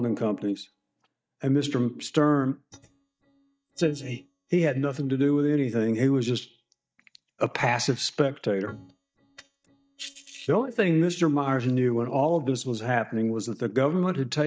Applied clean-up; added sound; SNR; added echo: neural mask model DeepFilterNet 3.